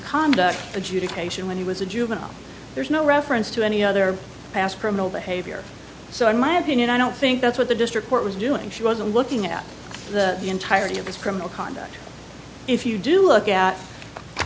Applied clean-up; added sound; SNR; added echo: none; none; none; none.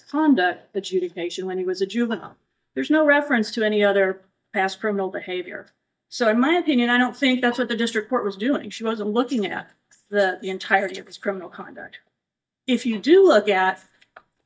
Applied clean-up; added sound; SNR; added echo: neural mask model DeepFilterNet 3.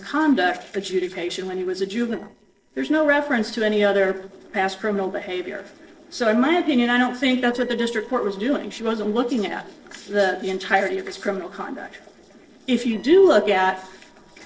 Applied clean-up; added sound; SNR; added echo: neural separator model SepFormer DNS4.